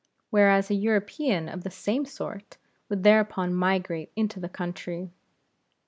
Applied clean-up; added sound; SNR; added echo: none; none; none; none.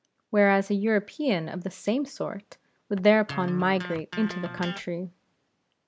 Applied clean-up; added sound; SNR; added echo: none; Electric guitar; 12 dB; none.